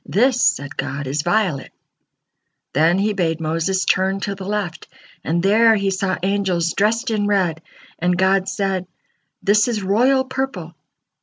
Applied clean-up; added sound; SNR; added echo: none; none; none; none.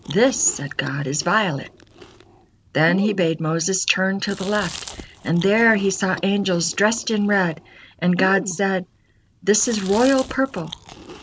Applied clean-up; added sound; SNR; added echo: none; Chewing, mastication; 16 dB; none.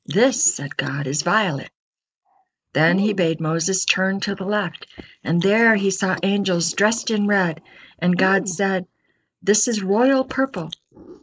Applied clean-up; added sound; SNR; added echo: neural mask model Resemble Enhance denoiser.